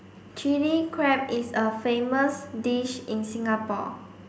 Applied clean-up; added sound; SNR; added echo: none; none; none; none.